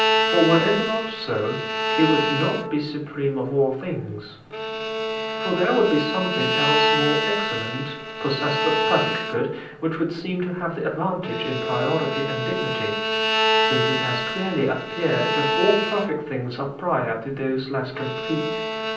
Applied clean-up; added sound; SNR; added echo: none; Bowed string instrument; 1 dB; reverberation time 0.6 s.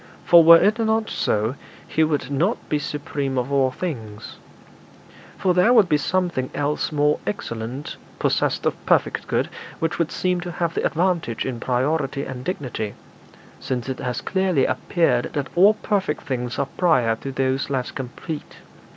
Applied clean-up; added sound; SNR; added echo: none; none; none; none.